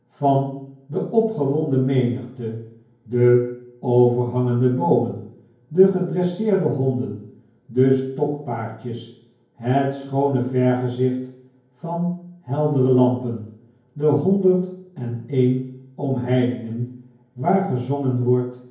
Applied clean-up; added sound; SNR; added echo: none; none; none; reverberation time 0.9 s.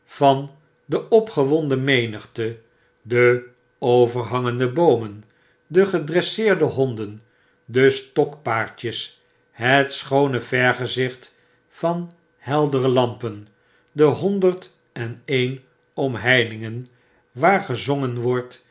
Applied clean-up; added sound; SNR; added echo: none; none; none; none.